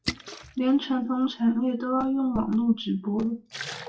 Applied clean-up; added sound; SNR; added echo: classical method WPE with log-MMSE.